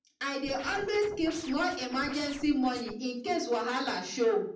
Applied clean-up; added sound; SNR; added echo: none; Scratching (performance technique); 14 dB; reverberation time 0.6 s.